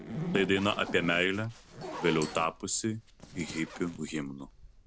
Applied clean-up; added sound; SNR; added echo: none; Zipper (clothing); 10 dB; none.